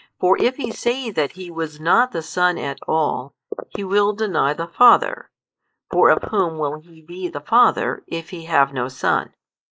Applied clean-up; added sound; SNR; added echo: neural mask model Resemble Enhance denoiser.